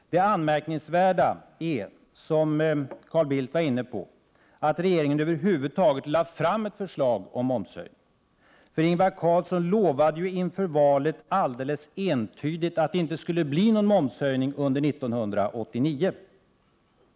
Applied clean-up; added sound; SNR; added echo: none; none; none; none.